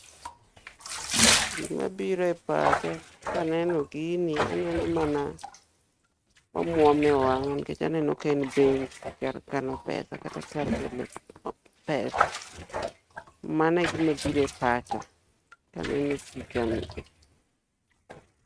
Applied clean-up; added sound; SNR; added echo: neural mask model RNNoise.